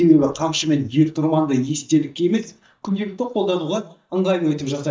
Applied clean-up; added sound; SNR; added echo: neural mask model DeepFilterNet 3.